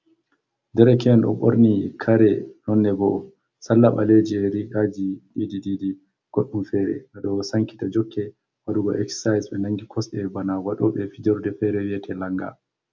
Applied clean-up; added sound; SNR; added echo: none; none; none; none.